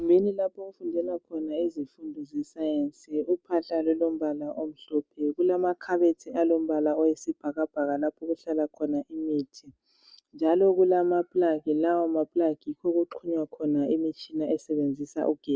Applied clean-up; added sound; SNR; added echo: none; none; none; none.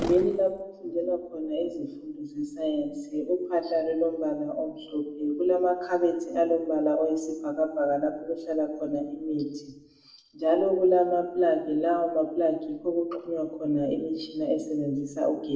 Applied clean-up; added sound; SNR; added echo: none; none; none; reverberation time 0.7 s.